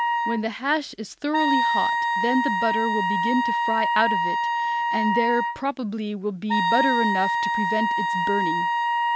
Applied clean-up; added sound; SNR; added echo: none; Wind instrument, woodwind instrument; -3 dB; none.